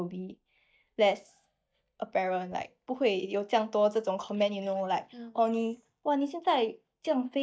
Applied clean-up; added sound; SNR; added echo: neural mask model DeepFilterNet 3.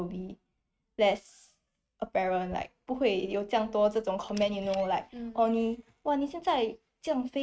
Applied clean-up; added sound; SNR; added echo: neural mask model RNNoise.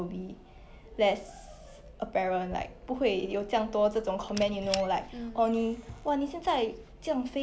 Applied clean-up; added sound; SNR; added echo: none; Squeak; 15 dB; none.